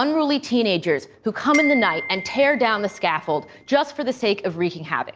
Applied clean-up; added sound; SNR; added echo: none; Glockenspiel; 9 dB; none.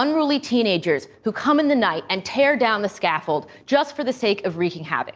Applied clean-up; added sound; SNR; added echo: none; none; none; none.